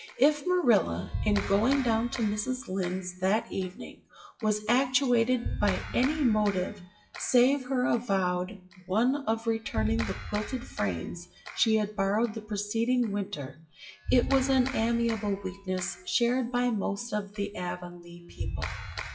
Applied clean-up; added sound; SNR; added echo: classical method WPE with log-MMSE.